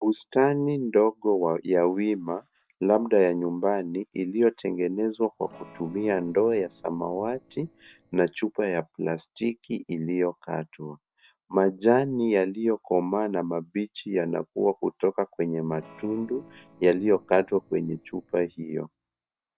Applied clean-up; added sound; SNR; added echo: neural separator model SepFormer DNS4.